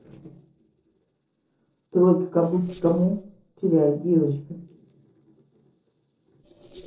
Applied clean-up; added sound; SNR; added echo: neural separator model SepFormer DNS4.